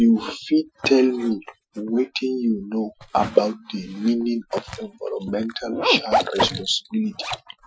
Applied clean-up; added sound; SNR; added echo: classical method Wiener filter.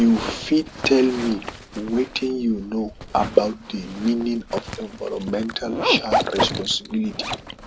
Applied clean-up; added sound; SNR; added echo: none; Zipper (clothing); 6 dB; none.